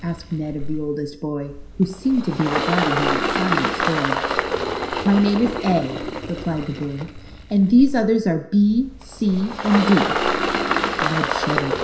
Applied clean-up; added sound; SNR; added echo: none; Engine; 3 dB; reverberation time 0.5 s.